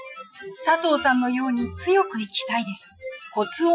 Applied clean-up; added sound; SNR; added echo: classical method Wiener filter.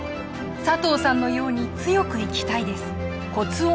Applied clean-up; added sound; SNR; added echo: none; Bowed string instrument; 19 dB; none.